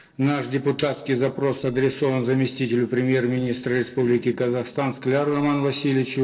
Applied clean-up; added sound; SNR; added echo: neural separator model SepFormer DNS4.